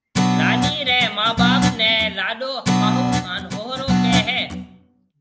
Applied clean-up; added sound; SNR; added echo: none; Guitar; -2 dB; none.